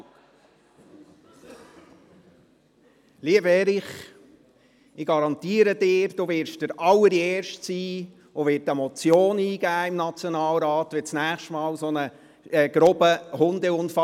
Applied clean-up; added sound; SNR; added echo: none; none; none; none.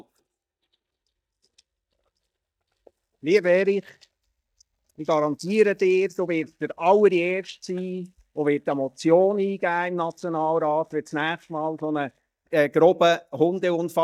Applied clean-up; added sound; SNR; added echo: neural mask model DeepFilterNet 3.